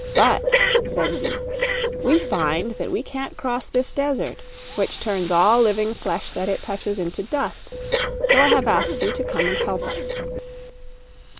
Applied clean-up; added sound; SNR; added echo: none; Breathing; 2 dB; none.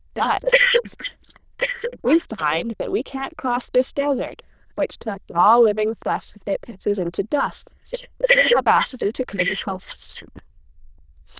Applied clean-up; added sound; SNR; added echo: neural diffusion model UNIVERSE++.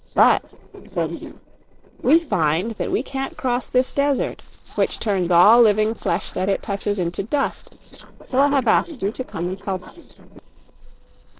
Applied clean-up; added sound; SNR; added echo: neural separator model SepFormer DNS4.